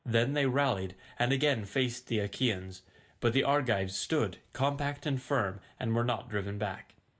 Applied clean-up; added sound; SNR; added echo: none; none; none; none.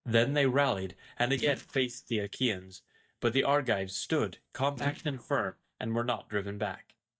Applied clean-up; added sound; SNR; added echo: neural mask model DeepFilterNet 3.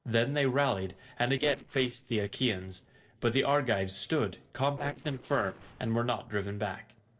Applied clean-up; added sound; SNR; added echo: neural separator model SepFormer DNS4.